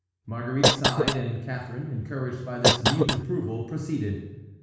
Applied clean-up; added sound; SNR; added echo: none; Cough; -3 dB; reverberation time 1.1 s.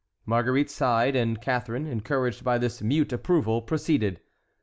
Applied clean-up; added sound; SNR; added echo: none; none; none; none.